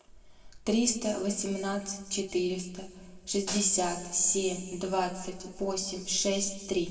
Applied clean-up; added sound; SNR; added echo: none; Hi-hat; 8 dB; reverberation time 1.7 s.